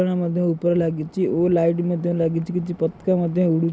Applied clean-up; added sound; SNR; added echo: none; none; none; none.